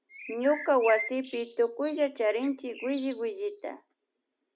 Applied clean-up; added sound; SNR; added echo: none; Bird; 13 dB; none.